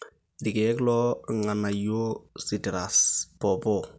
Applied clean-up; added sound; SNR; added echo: none; none; none; none.